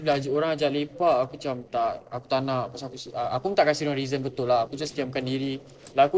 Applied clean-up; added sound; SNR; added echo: neural separator model SepFormer DNS4.